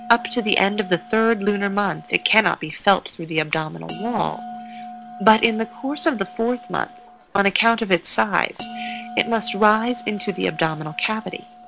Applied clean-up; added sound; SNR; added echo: none; Bell; 16 dB; none.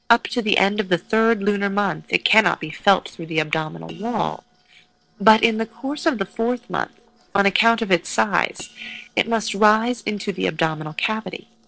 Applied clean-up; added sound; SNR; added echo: neural separator model SepFormer DNS4.